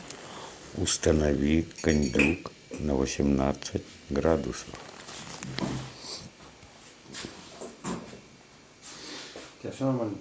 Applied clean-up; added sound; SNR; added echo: none; none; none; none.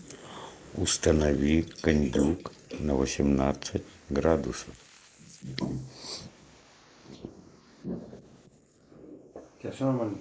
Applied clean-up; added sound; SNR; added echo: neural mask model Resemble Enhance denoiser.